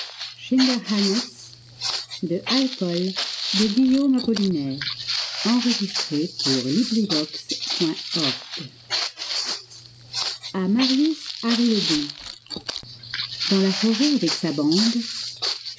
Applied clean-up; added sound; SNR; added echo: none; Walk, footsteps; 4 dB; none.